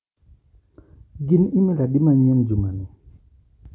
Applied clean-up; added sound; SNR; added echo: none; none; none; none.